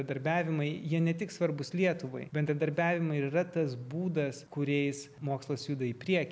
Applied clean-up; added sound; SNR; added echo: none; none; none; none.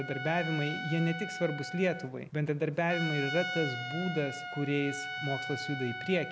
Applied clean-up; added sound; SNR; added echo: none; Trumpet; 6 dB; none.